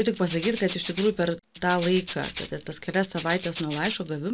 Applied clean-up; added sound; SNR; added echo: none; Rattle (instrument); 13 dB; none.